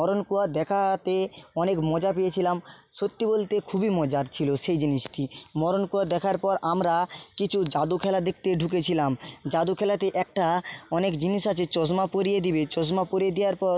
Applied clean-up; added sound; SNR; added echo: none; none; none; none.